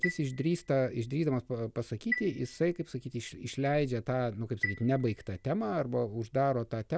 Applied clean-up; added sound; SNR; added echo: none; Chime; 11 dB; none.